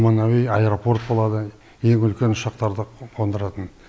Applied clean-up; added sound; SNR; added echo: none; none; none; none.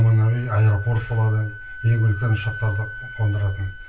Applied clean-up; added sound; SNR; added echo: none; Wind instrument, woodwind instrument; 16 dB; reverberation time 0.2 s.